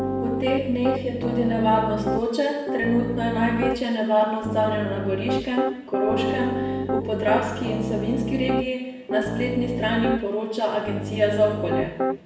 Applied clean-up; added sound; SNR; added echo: none; Piano; 3 dB; reverberation time 0.9 s.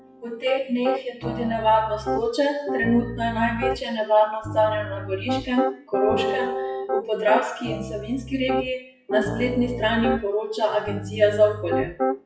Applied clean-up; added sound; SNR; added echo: classical method WPE with log-MMSE.